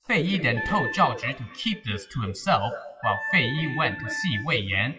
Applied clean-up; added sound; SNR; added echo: classical method WPE with log-MMSE.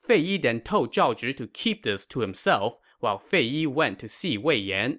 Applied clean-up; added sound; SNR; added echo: none; none; none; none.